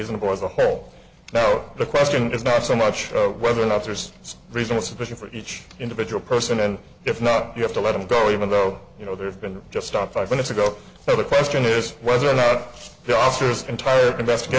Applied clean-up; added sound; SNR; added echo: none; none; none; none.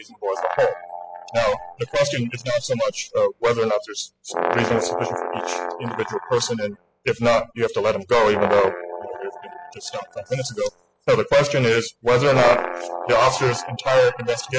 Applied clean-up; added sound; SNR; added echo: classical method spectral subtraction.